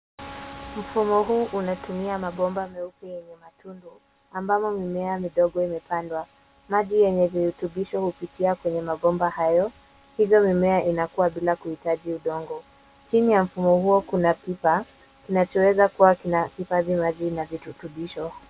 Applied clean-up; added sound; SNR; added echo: none; none; none; none.